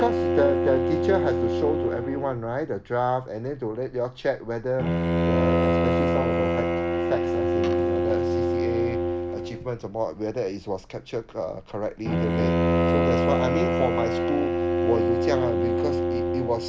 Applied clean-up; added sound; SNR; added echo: none; Bowed string instrument; -4 dB; none.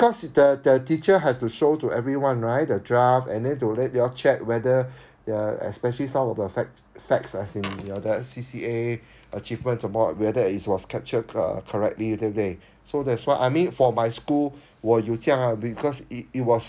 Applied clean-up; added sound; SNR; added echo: none; none; none; none.